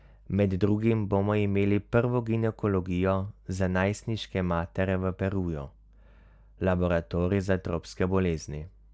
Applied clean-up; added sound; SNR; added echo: none; none; none; none.